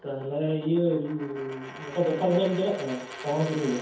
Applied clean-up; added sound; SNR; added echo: none; Coin (dropping); 15 dB; reverberation time 0.5 s.